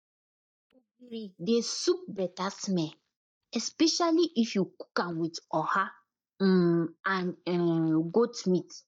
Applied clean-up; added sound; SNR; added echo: neural mask model DeepFilterNet 3.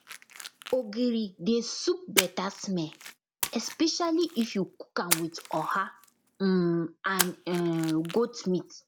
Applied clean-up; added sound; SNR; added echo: none; Splash, splatter; 8 dB; none.